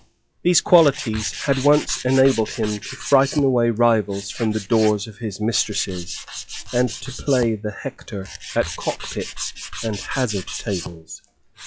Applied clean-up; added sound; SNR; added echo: classical method log-MMSE.